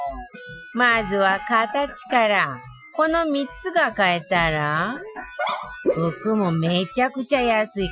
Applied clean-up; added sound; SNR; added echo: classical method Wiener filter.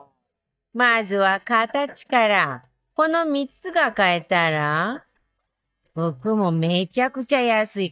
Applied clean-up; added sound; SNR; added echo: neural mask model DeepFilterNet 3.